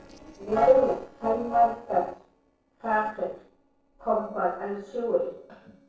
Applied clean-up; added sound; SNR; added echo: neural separator model SepFormer DNS4.